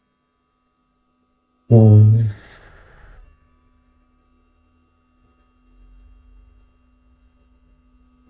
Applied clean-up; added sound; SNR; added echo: neural mask model DeepFilterNet 3.